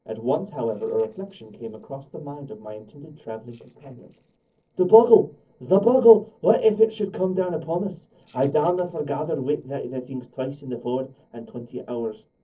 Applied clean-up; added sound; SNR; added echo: neural separator model SepFormer DNS4.